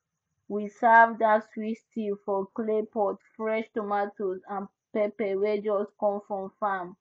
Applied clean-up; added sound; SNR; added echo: none; none; none; none.